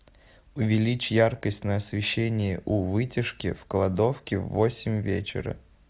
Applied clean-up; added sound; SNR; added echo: none; none; none; none.